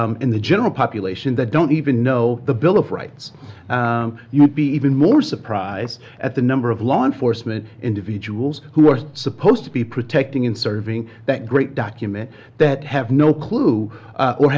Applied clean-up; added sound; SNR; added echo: none; none; none; none.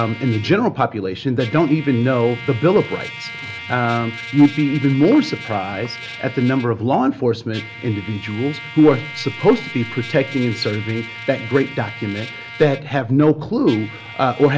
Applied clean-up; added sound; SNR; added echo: none; Trumpet; 15 dB; none.